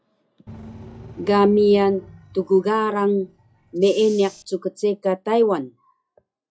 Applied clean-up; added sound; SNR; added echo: classical method log-MMSE.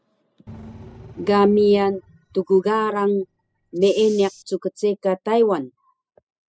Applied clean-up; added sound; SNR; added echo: classical method spectral subtraction.